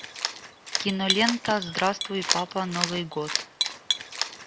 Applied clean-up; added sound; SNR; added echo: none; Cat; 2 dB; none.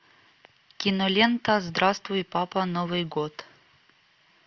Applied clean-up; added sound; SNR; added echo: none; none; none; none.